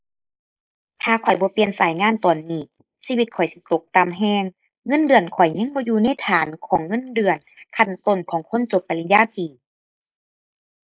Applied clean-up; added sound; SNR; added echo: neural mask model Resemble Enhance denoiser.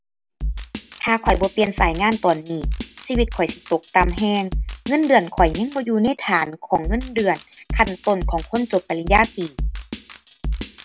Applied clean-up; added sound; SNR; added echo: none; Drum kit; 7 dB; none.